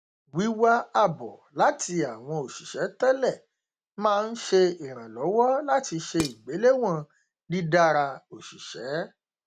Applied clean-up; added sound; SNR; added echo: none; Dishes, pots, and pans; 13 dB; none.